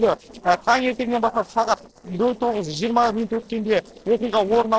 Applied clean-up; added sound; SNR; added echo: neural separator model SepFormer DNS4.